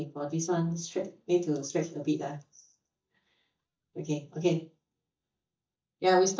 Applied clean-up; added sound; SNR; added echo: neural mask model DeepFilterNet 3.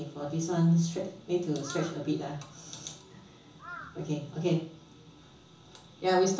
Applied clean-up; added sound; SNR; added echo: none; Crow; 19 dB; reverberation time 0.7 s.